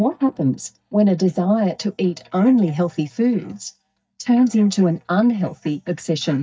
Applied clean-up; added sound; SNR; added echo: neural mask model DeepFilterNet 3.